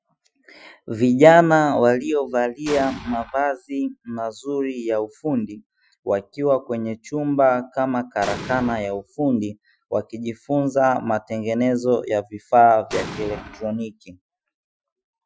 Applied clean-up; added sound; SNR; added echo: classical method Wiener filter.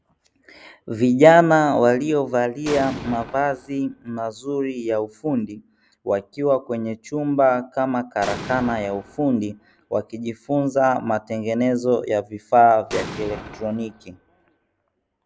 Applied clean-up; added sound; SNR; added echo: none; Explosion; 15 dB; none.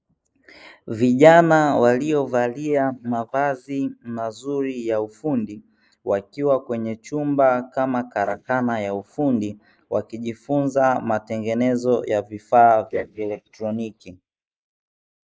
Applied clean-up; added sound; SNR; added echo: neural mask model Resemble Enhance denoiser.